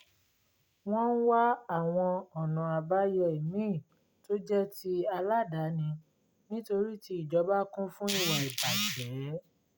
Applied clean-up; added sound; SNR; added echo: none; none; none; none.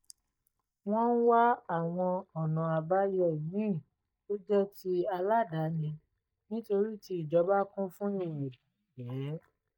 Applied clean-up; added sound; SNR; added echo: neural mask model DeepFilterNet 3.